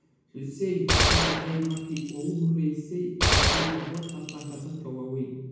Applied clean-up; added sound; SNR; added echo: none; Gunshot, gunfire; -3 dB; reverberation time 1.1 s.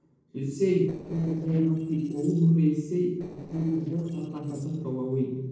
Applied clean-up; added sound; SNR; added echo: neural separator model SepFormer DNS4.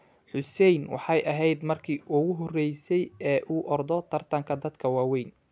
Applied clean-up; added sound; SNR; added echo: none; none; none; none.